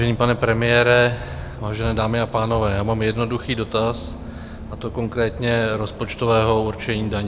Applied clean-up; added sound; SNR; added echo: none; Bus; 12 dB; none.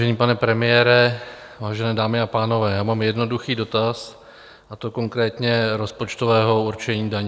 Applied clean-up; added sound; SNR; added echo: none; none; none; none.